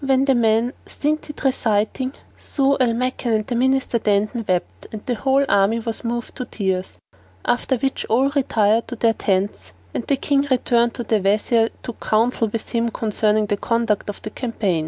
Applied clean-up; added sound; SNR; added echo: none; none; none; none.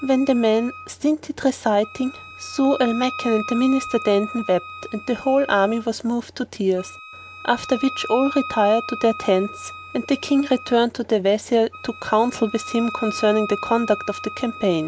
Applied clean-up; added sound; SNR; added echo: none; Wind instrument, woodwind instrument; 14 dB; none.